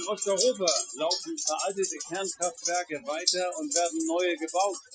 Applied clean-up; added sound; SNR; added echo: classical method Wiener filter.